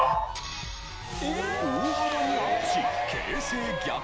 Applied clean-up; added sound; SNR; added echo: none; Dog; 1 dB; none.